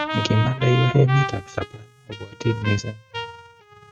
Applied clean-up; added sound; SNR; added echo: neural mask model RNNoise.